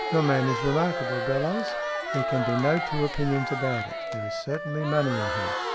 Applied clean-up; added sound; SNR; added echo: none; Crowd + Wind instrument, woodwind instrument; 3 dB; none.